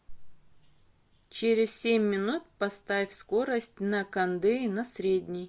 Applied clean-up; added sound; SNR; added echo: none; none; none; none.